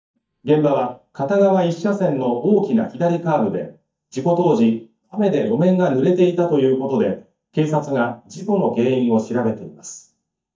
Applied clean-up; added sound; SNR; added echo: neural mask model DeepFilterNet 3.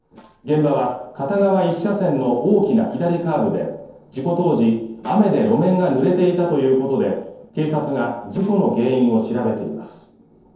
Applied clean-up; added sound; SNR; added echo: neural separator model SepFormer DNS4.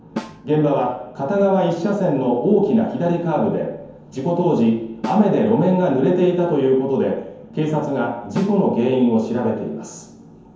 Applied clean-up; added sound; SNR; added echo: none; Snare drum; 18 dB; reverberation time 0.9 s.